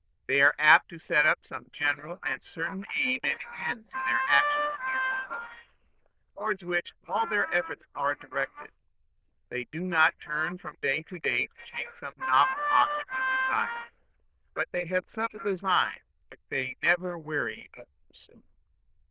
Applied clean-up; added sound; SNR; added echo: neural diffusion model UNIVERSE++.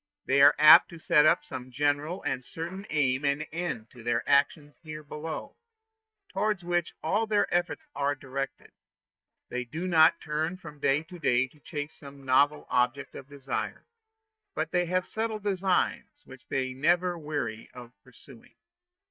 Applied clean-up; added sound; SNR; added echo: neural mask model DeepFilterNet 3.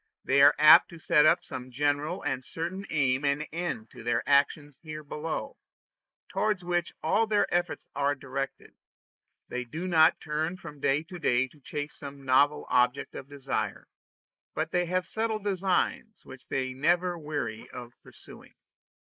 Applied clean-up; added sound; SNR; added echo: neural mask model Resemble Enhance denoiser.